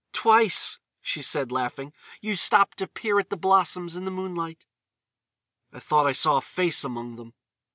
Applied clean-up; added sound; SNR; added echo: none; none; none; none.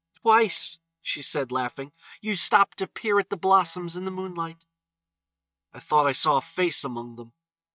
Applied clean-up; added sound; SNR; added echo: neural mask model DeepFilterNet 3.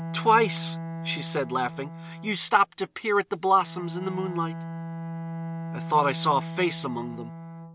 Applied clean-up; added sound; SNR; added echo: none; Bowed string instrument; 9 dB; none.